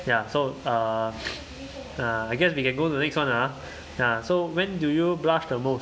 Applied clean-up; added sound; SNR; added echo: none; none; none; none.